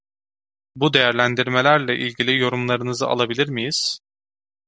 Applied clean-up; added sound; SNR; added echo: none; none; none; none.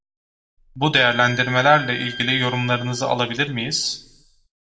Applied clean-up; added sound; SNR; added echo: none; Bowed string instrument; 14 dB; reverberation time 0.4 s.